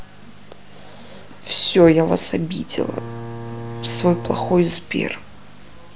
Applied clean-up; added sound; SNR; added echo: none; Bowed string instrument; 12 dB; none.